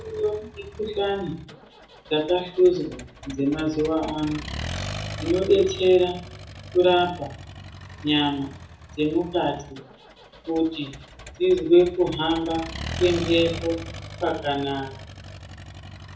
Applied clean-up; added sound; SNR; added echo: none; Accelerating, revving, vroom; 13 dB; reverberation time 0.6 s.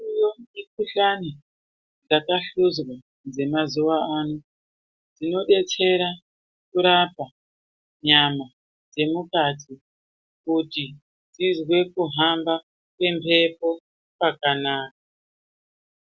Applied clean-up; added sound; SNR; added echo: none; none; none; none.